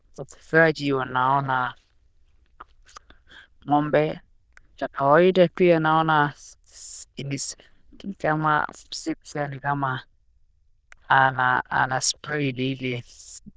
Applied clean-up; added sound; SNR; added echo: neural diffusion model UNIVERSE++.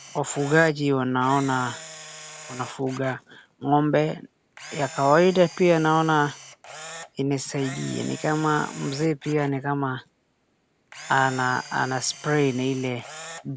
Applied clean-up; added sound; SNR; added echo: none; Camera; 17 dB; none.